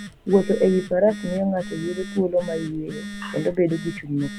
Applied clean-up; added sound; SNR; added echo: none; Telephone; 13 dB; none.